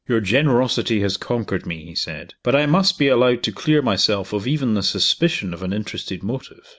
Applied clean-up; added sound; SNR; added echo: none; none; none; none.